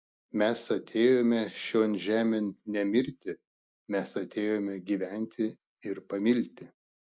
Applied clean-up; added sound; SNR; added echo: neural mask model Resemble Enhance denoiser.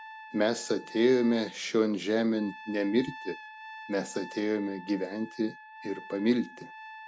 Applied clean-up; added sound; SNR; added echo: none; Trumpet; 17 dB; none.